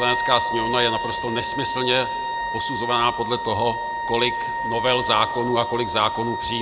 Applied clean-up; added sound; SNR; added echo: none; Wind instrument, woodwind instrument; 3 dB; none.